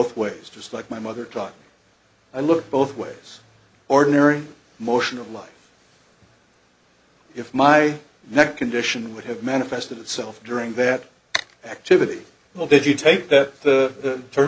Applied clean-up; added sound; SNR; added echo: none; none; none; none.